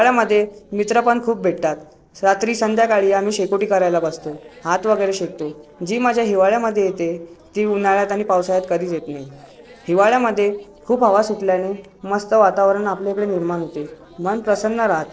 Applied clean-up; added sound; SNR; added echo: neural separator model SepFormer DNS4.